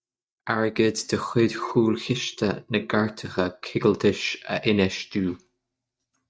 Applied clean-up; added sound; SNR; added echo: neural mask model DeepFilterNet 3.